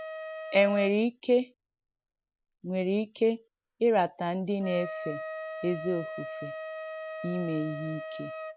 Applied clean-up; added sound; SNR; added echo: none; Wind instrument, woodwind instrument; 10 dB; none.